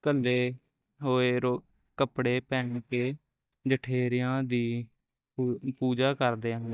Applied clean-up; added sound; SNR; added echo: neural mask model DeepFilterNet 3.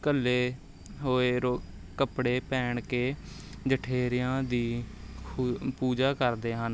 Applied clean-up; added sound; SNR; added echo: none; none; none; none.